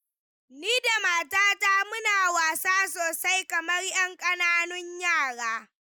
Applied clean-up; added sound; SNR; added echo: neural mask model Resemble Enhance denoiser.